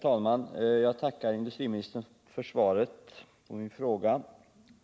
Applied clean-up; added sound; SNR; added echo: none; none; none; none.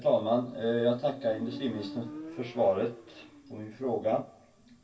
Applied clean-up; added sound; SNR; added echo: none; Motorcycle; 16 dB; reverberation time 0.1 s.